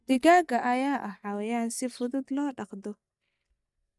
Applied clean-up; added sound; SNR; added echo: neural mask model DeepFilterNet 3.